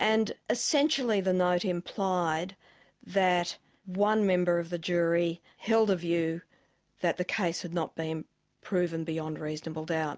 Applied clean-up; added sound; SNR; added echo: none; none; none; none.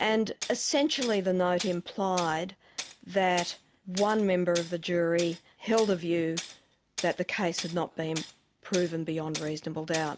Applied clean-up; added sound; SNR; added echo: none; Tools; 14 dB; none.